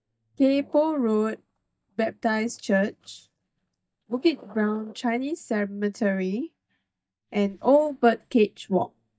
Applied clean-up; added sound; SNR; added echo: neural mask model DeepFilterNet 3.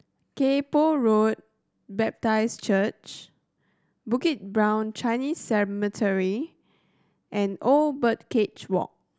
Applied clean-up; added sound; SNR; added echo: none; none; none; none.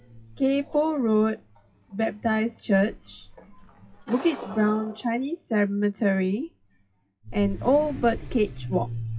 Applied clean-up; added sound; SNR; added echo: classical method WPE with log-MMSE.